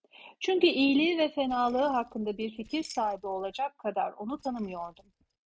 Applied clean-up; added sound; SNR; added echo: neural mask model RNNoise.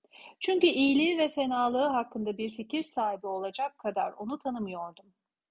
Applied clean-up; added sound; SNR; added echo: none; none; none; none.